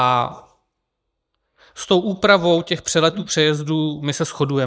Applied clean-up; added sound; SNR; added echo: neural mask model DeepFilterNet 3.